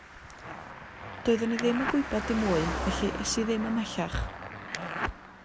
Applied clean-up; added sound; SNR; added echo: none; Car passing by + Zipper (clothing); 5 dB; none.